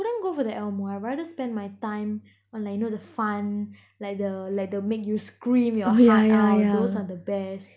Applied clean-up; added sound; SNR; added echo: none; none; none; none.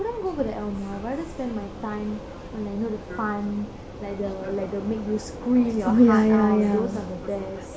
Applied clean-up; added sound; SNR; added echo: none; Vehicle; 12 dB; reverberation time 0.3 s.